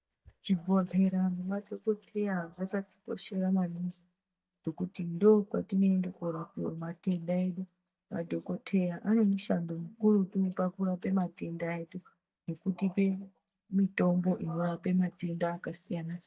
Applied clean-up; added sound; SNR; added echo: neural mask model DeepFilterNet 3.